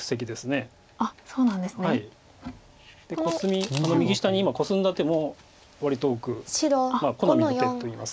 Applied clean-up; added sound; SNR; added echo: none; none; none; none.